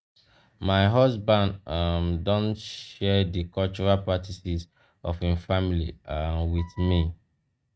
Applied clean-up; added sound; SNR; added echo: neural mask model RNNoise.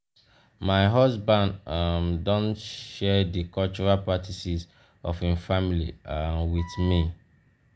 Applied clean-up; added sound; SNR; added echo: none; Wind instrument, woodwind instrument; 19 dB; none.